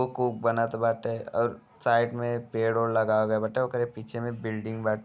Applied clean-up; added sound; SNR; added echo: none; none; none; none.